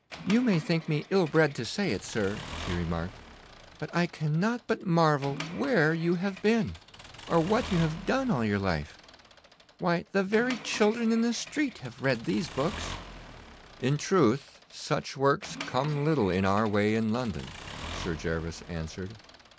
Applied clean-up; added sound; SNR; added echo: none; Accelerating, revving, vroom / Mechanisms; 15 dB; none.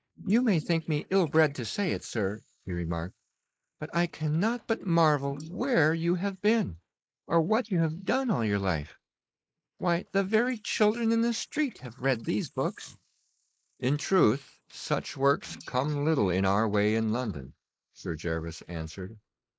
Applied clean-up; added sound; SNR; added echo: neural mask model Resemble Enhance denoiser.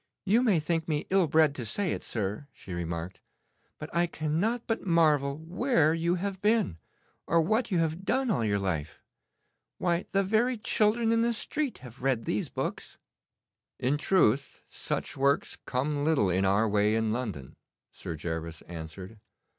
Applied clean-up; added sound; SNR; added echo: none; none; none; none.